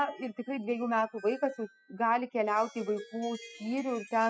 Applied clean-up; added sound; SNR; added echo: classical method spectral subtraction.